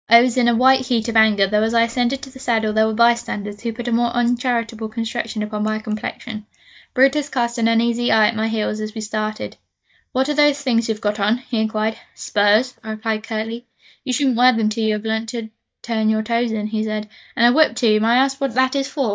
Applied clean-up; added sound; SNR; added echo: neural mask model DeepFilterNet 3.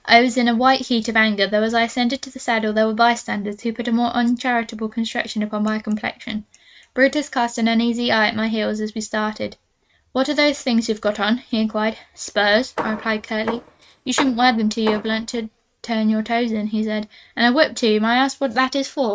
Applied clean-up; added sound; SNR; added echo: neural mask model RNNoise.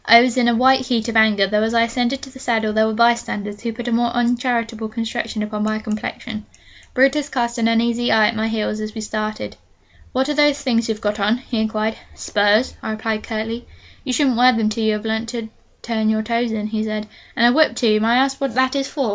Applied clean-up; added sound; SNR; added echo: none; none; none; none.